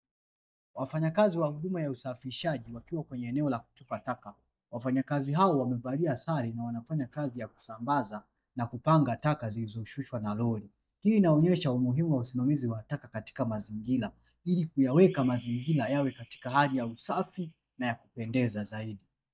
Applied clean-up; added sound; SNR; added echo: neural mask model DeepFilterNet 3.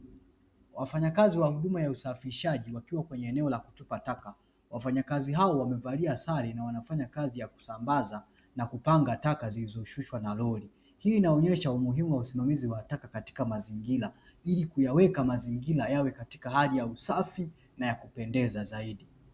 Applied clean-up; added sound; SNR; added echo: none; none; none; none.